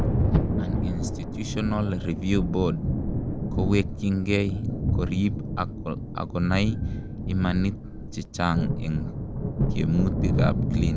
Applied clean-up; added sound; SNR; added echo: none; Thunder; 0 dB; none.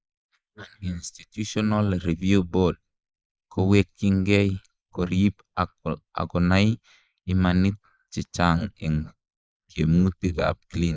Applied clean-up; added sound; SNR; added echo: neural mask model Resemble Enhance denoiser.